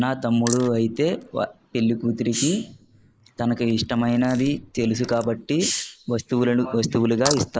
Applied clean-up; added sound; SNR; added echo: neural mask model Resemble Enhance denoiser.